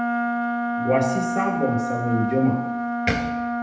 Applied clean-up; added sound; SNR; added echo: none; Wind instrument, woodwind instrument; 0 dB; reverberation time 0.8 s.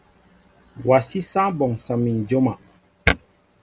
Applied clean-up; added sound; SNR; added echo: none; none; none; none.